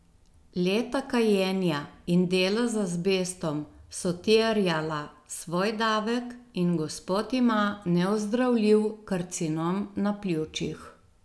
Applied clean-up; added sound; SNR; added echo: none; none; none; none.